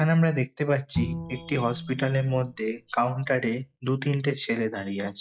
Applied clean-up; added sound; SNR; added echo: classical method log-MMSE.